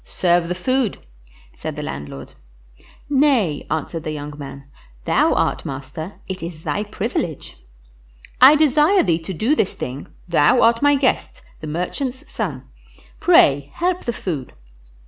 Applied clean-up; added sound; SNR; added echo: none; none; none; none.